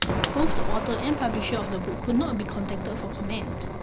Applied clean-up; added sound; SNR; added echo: none; Fire; -2 dB; none.